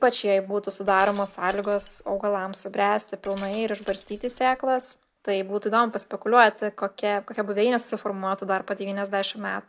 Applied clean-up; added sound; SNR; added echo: none; Glass; 20 dB; none.